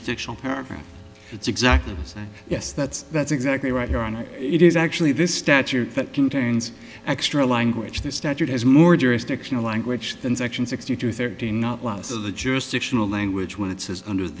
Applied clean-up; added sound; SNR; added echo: none; none; none; none.